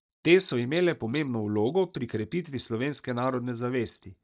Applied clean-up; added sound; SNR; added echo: neural mask model DeepFilterNet 3.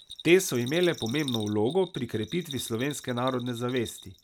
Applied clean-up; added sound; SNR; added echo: none; Bell; 15 dB; none.